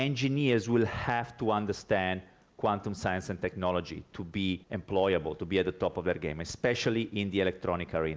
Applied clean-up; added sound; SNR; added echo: none; none; none; none.